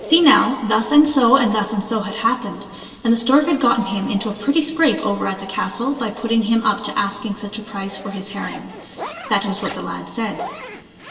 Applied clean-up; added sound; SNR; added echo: none; Zipper (clothing); 19 dB; reverberation time 2.7 s.